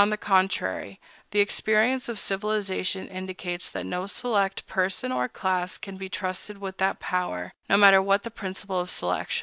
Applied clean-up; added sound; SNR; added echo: none; none; none; none.